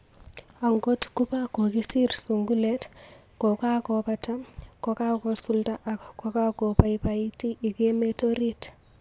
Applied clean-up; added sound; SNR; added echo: none; none; none; none.